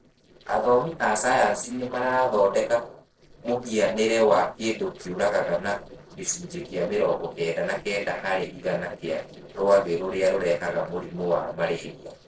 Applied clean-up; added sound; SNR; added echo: neural separator model SepFormer DNS4.